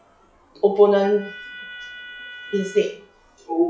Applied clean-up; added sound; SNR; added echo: classical method log-MMSE.